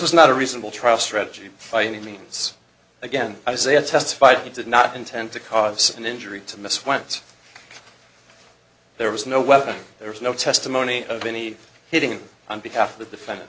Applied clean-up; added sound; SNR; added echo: none; none; none; none.